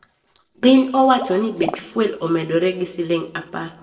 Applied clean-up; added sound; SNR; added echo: neural separator model SepFormer DNS4.